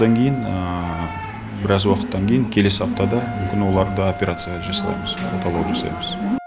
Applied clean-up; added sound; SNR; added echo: none; Wind instrument, woodwind instrument; 14 dB; none.